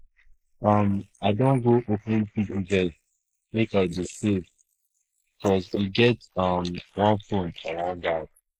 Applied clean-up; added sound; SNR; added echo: neural mask model Resemble Enhance denoiser.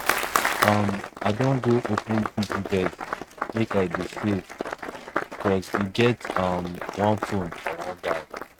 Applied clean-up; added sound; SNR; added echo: neural mask model RNNoise.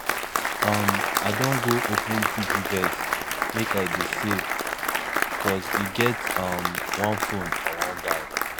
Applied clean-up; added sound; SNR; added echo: none; Applause; -3 dB; none.